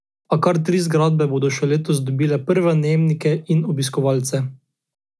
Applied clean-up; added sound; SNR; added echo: none; none; none; none.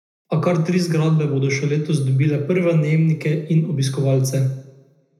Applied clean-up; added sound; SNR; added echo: none; none; none; reverberation time 0.7 s.